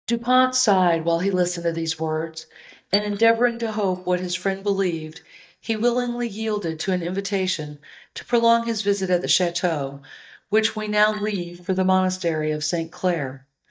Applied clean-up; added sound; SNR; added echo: neural mask model DeepFilterNet 3.